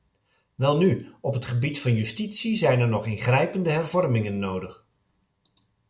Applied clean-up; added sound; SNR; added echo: none; none; none; none.